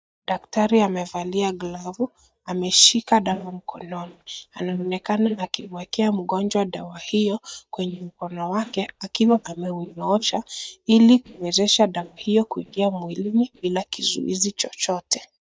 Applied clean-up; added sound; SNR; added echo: neural mask model DeepFilterNet 3.